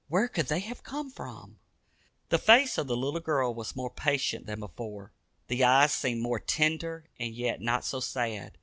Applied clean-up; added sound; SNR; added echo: none; none; none; none.